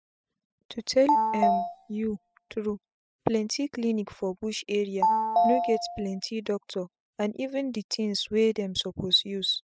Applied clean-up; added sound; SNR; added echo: classical method spectral subtraction.